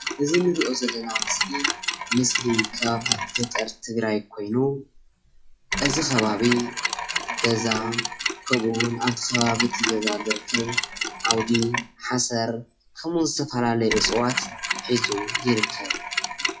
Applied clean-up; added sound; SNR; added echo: classical method WPE with log-MMSE.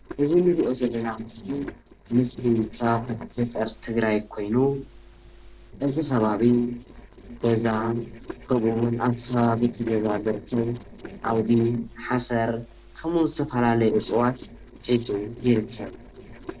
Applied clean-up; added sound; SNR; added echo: neural separator model SepFormer DNS4.